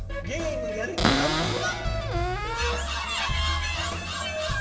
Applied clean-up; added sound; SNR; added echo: none; Cupboard open or close; 1 dB; reverberation time 2.2 s.